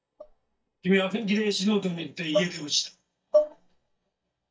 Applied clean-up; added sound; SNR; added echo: neural mask model DeepFilterNet 3.